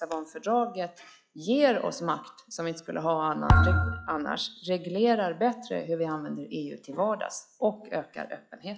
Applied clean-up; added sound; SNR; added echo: classical method log-MMSE.